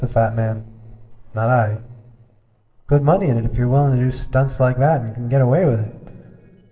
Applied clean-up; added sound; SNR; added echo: neural separator model SepFormer DNS4.